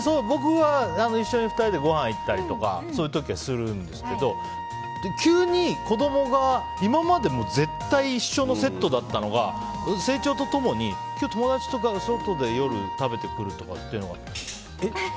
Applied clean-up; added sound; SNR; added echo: none; Wind instrument, woodwind instrument; 9 dB; none.